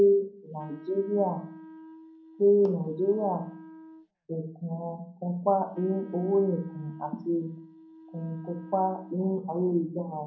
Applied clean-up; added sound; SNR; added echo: none; Wind instrument, woodwind instrument; 19 dB; reverberation time 0.6 s.